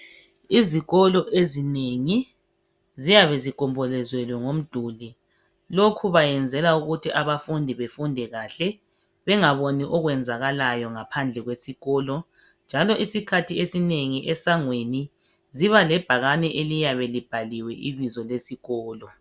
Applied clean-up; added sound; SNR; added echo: none; none; none; none.